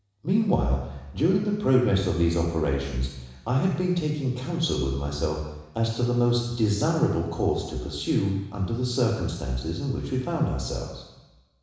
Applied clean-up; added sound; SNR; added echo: none; none; none; reverberation time 1.0 s.